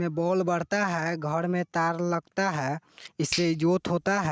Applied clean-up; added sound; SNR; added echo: neural mask model RNNoise.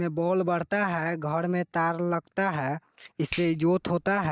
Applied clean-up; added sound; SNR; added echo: neural mask model DeepFilterNet 3.